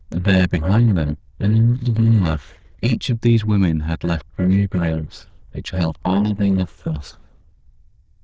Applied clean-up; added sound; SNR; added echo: neural diffusion model UNIVERSE++.